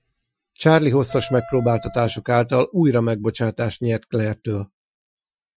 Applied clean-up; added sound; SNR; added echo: classical method Wiener filter.